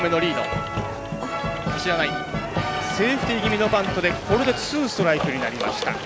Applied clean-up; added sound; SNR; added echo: none; Bowed string instrument + Typing; 19 dB; none.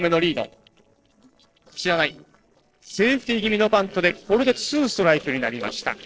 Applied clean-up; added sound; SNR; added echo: neural separator model SepFormer DNS4.